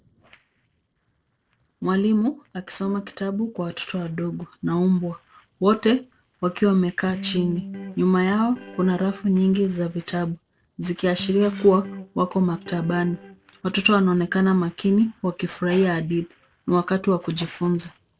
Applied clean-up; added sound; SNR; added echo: neural separator model SepFormer DNS4.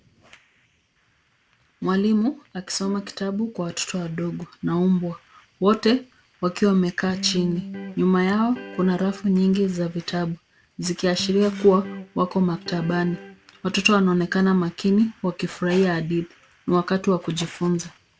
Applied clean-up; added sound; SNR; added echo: none; Electric guitar; 13 dB; none.